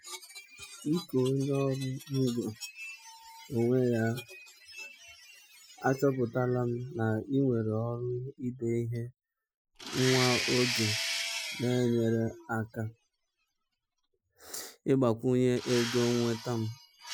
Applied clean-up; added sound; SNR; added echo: classical method Wiener filter.